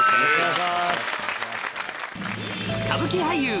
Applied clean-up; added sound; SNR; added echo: none; Glockenspiel; 6 dB; none.